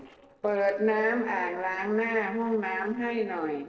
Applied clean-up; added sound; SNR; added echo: neural separator model SepFormer DNS4.